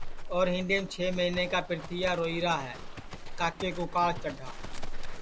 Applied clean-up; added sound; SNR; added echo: none; Livestock, farm animals, working animals; 4 dB; none.